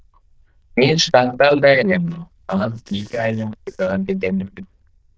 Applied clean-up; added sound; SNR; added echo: neural diffusion model UNIVERSE++.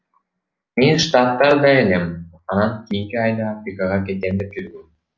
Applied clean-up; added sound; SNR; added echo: none; none; none; none.